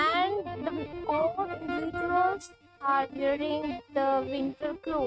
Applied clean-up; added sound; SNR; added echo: neural mask model RNNoise.